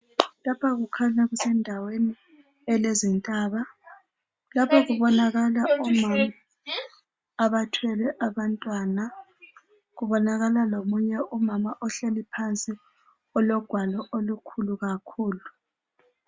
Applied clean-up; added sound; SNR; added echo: none; none; none; none.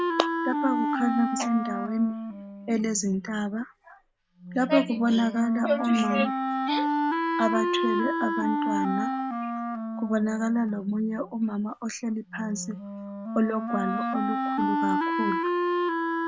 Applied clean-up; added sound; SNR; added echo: none; Wind instrument, woodwind instrument; 1 dB; none.